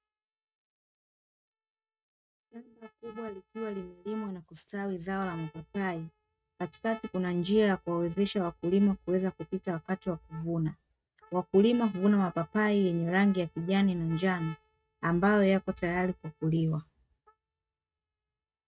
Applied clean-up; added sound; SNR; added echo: neural mask model RNNoise.